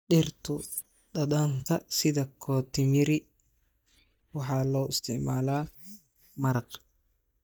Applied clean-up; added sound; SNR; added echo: neural mask model DeepFilterNet 3.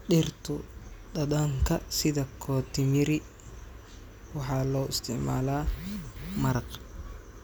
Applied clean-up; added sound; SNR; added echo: none; none; none; none.